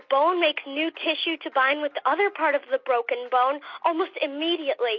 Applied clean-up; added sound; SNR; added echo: none; none; none; none.